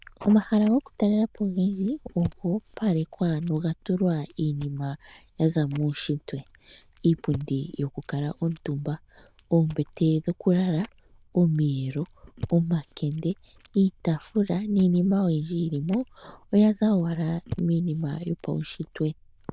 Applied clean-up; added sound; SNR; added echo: neural diffusion model UNIVERSE++.